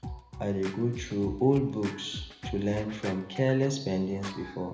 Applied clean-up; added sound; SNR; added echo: none; Scratching (performance technique); 13 dB; reverberation time 0.7 s.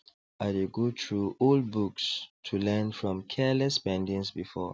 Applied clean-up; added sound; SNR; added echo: none; none; none; none.